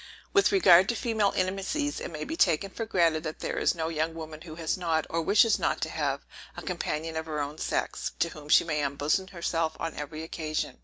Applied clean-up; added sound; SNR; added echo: none; none; none; none.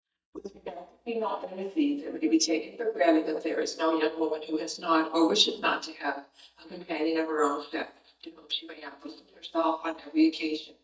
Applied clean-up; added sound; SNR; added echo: neural mask model DeepFilterNet 3.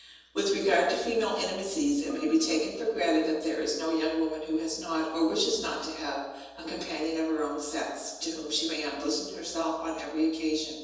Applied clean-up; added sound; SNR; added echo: neural separator model SepFormer DNS4.